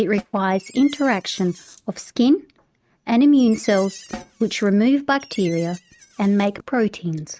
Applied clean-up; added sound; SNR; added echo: neural mask model RNNoise.